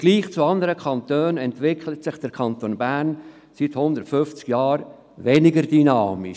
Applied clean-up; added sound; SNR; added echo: none; none; none; none.